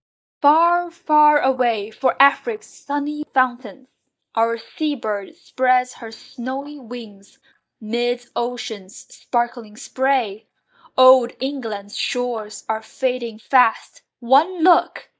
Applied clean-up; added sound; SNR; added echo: neural mask model DeepFilterNet 3.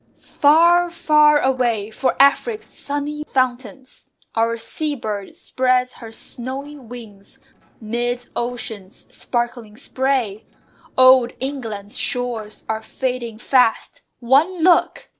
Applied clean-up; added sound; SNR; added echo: neural separator model SepFormer DNS4.